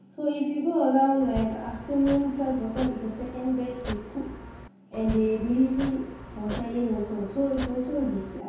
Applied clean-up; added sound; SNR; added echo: none; Domestic sounds, home sounds; 11 dB; reverberation time 0.8 s.